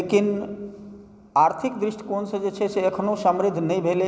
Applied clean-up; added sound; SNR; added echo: none; none; none; none.